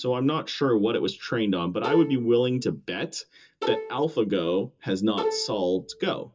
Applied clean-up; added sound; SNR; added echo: none; Bowed string instrument; 7 dB; reverberation time 0.2 s.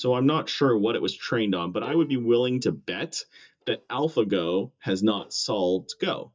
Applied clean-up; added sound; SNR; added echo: neural mask model DeepFilterNet 3.